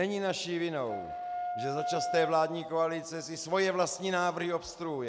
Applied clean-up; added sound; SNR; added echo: none; Wind instrument, woodwind instrument; 5 dB; none.